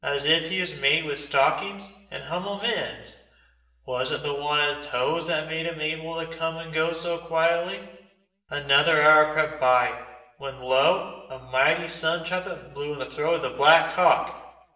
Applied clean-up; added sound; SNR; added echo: none; none; none; reverberation time 0.9 s.